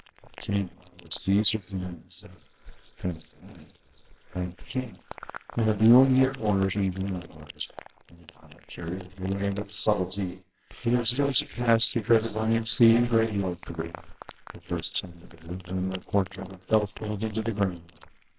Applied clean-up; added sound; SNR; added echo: neural separator model SepFormer WHAMR!.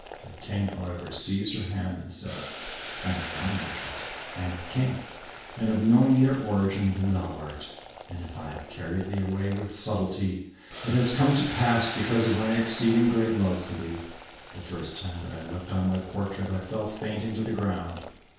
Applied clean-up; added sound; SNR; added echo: none; Boiling; 13 dB; reverberation time 0.6 s.